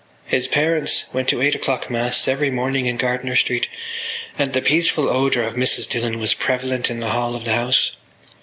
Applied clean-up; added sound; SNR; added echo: none; none; none; none.